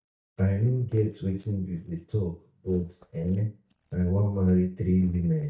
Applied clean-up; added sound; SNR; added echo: neural mask model DeepFilterNet 3.